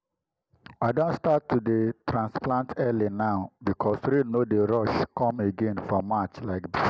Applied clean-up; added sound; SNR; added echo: none; none; none; none.